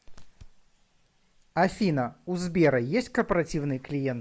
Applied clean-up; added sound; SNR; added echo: none; none; none; none.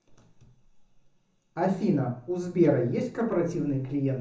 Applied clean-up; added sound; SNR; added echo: none; none; none; reverberation time 0.6 s.